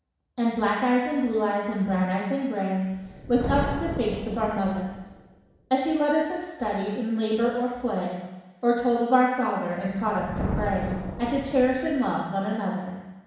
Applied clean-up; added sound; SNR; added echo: none; Thunder; 12 dB; reverberation time 1.1 s.